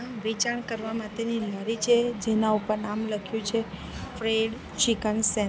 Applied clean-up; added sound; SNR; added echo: none; none; none; none.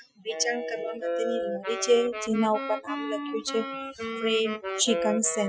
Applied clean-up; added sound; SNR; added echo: classical method Wiener filter.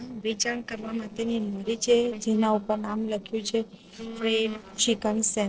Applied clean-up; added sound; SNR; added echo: neural separator model SepFormer DNS4.